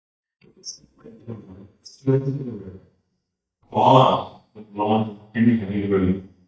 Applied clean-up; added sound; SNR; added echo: neural mask model DeepFilterNet 3.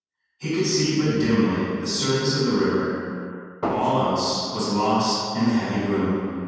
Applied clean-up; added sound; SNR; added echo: none; Fireworks; 7 dB; reverberation time 2.1 s.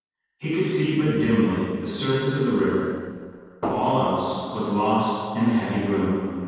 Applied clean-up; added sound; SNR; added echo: neural separator model SepFormer DNS4.